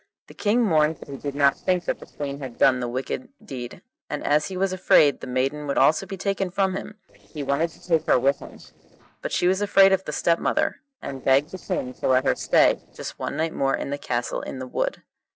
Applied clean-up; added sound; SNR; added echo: neural separator model SepFormer DNS4.